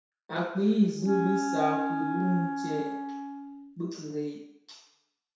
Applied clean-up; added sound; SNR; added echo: none; Wind instrument, woodwind instrument; 3 dB; reverberation time 0.7 s.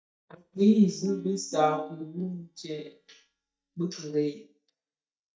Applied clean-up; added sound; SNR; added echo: neural mask model DeepFilterNet 3.